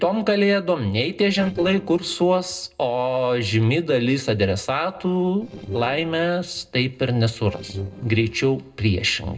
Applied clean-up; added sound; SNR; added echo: neural separator model SepFormer DNS4.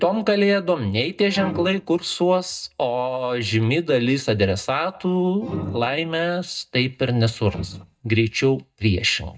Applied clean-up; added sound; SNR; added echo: neural mask model DeepFilterNet 3.